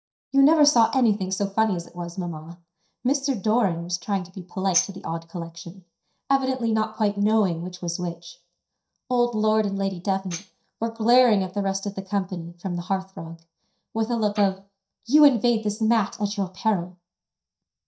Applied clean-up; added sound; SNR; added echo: neural mask model DeepFilterNet 3.